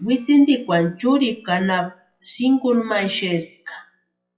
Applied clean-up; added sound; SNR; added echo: classical method WPE with log-MMSE.